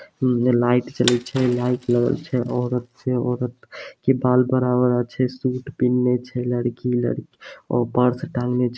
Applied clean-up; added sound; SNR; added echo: neural mask model RNNoise.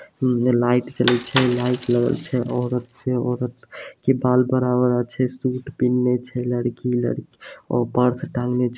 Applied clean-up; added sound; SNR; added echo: none; Bicycle; 8 dB; none.